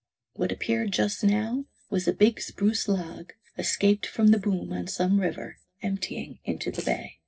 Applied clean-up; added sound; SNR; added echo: neural separator model SepFormer DNS4.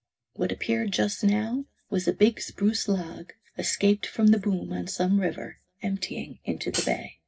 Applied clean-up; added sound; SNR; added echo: none; Hi-hat; 6 dB; reverberation time 0.4 s.